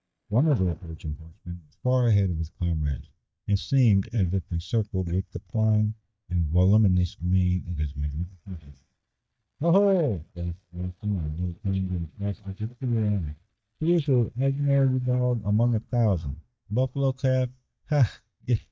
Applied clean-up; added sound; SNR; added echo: neural mask model DeepFilterNet 3.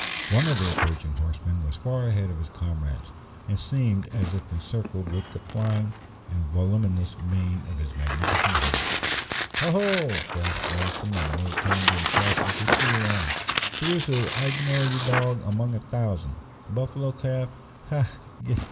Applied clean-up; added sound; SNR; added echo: none; Tearing; 2 dB; reverberation time 2.1 s.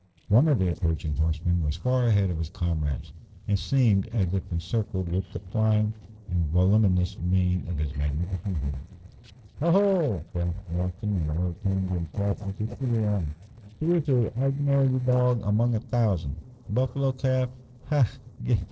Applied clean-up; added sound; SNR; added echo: neural separator model SepFormer DNS4.